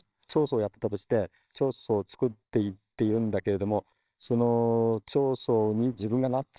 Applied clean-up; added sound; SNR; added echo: neural separator model SepFormer WHAMR!.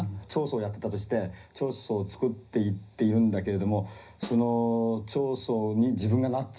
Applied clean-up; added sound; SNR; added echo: none; Snare drum; 18 dB; reverberation time 0.5 s.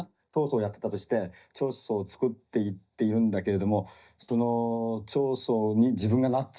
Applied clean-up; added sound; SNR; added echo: neural mask model DeepFilterNet 3.